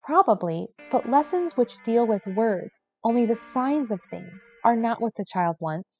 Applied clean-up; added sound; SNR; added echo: classical method spectral subtraction.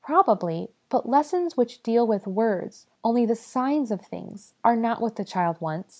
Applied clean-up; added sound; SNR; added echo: none; none; none; none.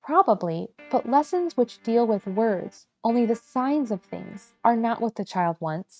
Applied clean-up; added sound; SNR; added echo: neural mask model RNNoise.